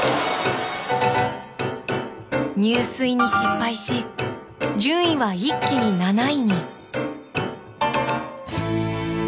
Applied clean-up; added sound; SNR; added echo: none; none; none; none.